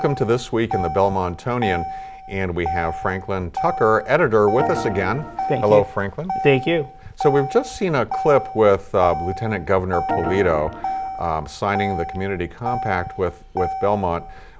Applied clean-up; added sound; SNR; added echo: none; Motor vehicle (road) + Organ; 8 dB; none.